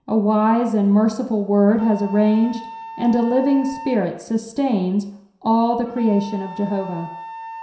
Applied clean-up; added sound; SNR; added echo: none; Wind instrument, woodwind instrument; 17 dB; reverberation time 0.7 s.